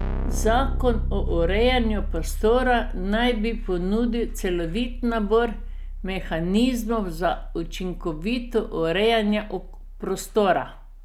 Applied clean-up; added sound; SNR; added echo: none; Keyboard (musical); 4 dB; none.